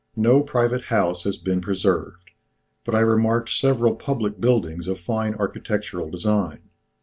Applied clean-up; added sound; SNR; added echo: none; none; none; none.